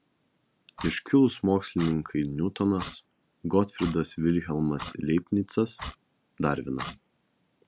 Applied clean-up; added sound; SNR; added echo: none; Clock; 17 dB; none.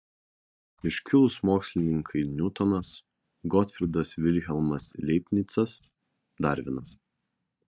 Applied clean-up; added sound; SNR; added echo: neural mask model DeepFilterNet 3.